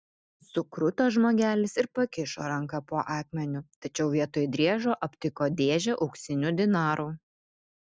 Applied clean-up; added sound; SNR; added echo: none; none; none; none.